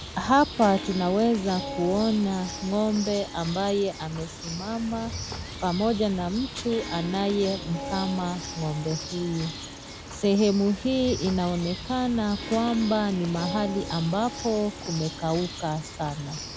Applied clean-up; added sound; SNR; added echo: none; Bird + Harp; 10 dB; none.